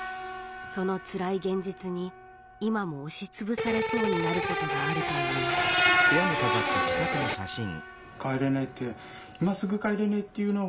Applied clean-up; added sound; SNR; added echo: none; Electric guitar + Screech; -1 dB; none.